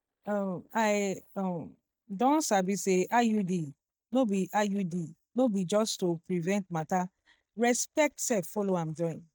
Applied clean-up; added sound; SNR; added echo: neural mask model DeepFilterNet 3.